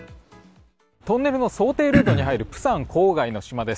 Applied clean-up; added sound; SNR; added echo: none; Cough; -3 dB; none.